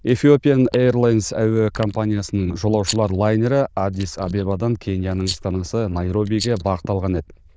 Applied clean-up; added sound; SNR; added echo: neural diffusion model UNIVERSE++.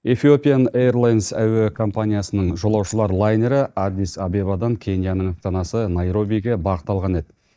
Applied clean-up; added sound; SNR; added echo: neural mask model DeepFilterNet 3.